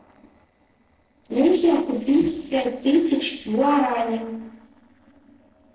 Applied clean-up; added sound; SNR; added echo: neural separator model SepFormer DNS4.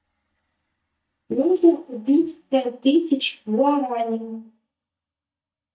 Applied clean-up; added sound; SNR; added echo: neural mask model DeepFilterNet 3.